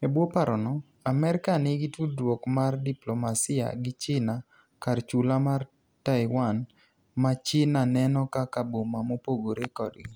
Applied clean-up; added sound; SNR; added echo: none; none; none; none.